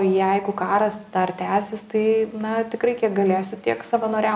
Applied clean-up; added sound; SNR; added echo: none; none; none; none.